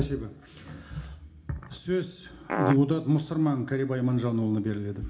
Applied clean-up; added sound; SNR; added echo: none; Fart; -1 dB; reverberation time 0.4 s.